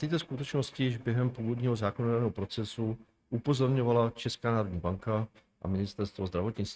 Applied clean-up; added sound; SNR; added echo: neural mask model RNNoise.